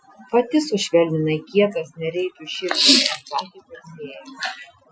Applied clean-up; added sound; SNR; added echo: classical method Wiener filter.